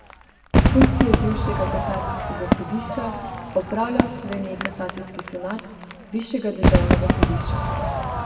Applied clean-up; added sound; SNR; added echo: none; Crowd / Fireworks; -4 dB; reverberation time 1.9 s.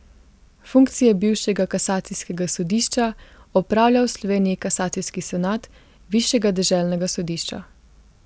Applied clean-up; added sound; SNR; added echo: none; none; none; none.